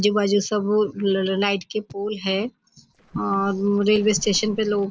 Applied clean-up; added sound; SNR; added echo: neural separator model SepFormer DNS4.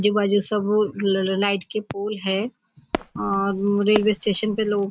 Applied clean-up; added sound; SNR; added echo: neural mask model RNNoise.